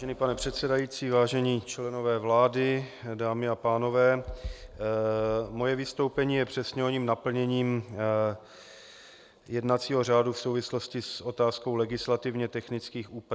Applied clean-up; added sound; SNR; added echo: none; none; none; none.